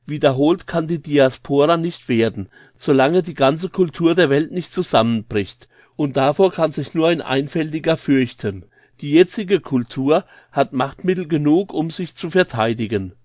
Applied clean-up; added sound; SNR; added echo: none; none; none; none.